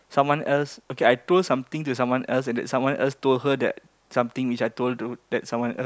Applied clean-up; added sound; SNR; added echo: none; none; none; none.